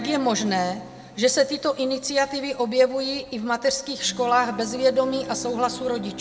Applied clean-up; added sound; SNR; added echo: none; Bowed string instrument; 17 dB; reverberation time 1.0 s.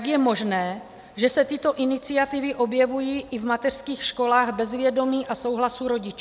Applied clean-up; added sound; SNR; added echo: none; none; none; none.